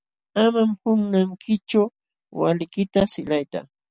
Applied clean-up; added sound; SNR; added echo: none; none; none; none.